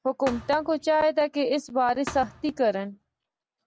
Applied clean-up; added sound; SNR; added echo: none; Thump, thud; 17 dB; none.